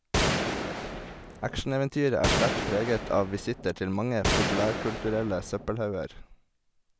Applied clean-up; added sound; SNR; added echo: none; Gunshot, gunfire; 1 dB; none.